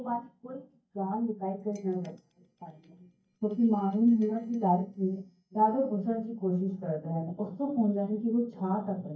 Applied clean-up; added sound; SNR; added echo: neural mask model DeepFilterNet 3.